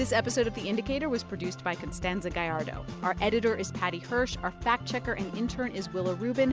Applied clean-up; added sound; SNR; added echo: none; none; none; none.